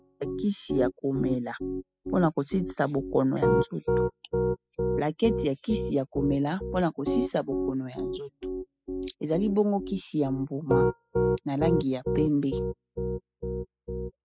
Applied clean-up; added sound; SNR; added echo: classical method spectral subtraction.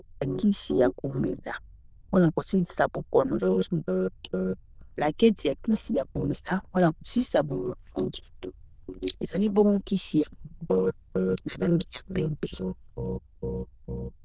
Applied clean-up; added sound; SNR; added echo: neural diffusion model UNIVERSE++.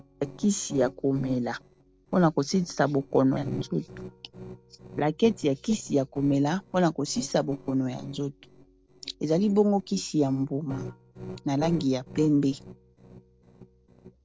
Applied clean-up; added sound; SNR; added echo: neural separator model SepFormer DNS4.